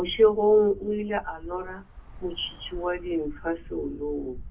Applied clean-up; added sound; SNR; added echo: none; Traffic noise, roadway noise / Bus; 16 dB; reverberation time 0.3 s.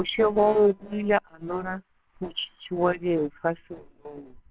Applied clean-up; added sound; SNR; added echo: neural separator model SepFormer WHAMR!.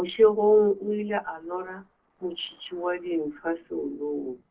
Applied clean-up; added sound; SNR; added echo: neural separator model SepFormer DNS4.